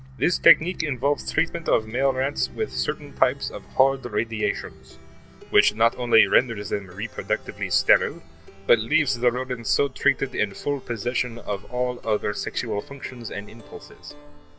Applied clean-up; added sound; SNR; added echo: none; Plucked string instrument; 20 dB; none.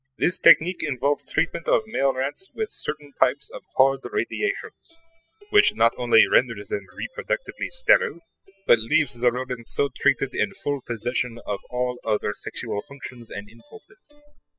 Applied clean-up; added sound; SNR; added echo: classical method spectral subtraction.